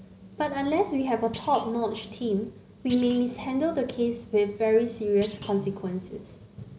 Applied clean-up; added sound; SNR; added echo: none; Thump, thud; 20 dB; none.